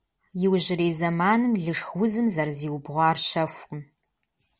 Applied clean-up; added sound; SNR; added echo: none; none; none; none.